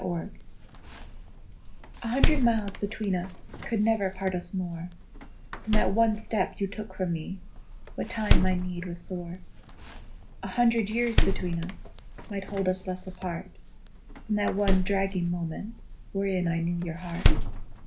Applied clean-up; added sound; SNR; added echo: none; Door; -1 dB; reverberation time 0.3 s.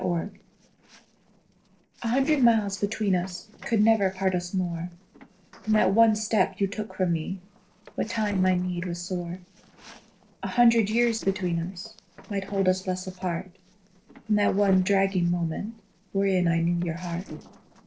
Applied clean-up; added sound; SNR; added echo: neural separator model SepFormer DNS4.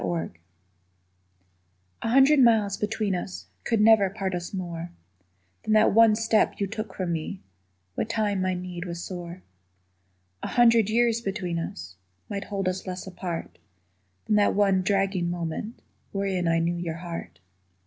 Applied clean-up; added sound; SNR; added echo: none; none; none; none.